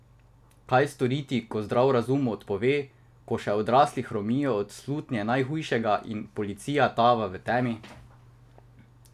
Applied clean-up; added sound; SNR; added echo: none; none; none; none.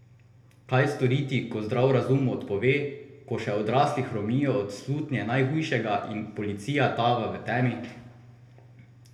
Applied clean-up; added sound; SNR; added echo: none; none; none; reverberation time 0.7 s.